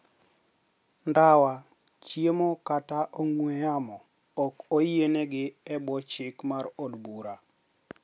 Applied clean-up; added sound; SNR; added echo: none; none; none; none.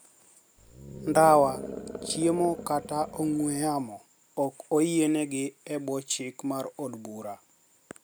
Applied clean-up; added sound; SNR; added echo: none; Animal; 12 dB; none.